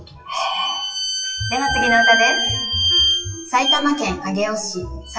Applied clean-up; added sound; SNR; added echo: classical method WPE with log-MMSE.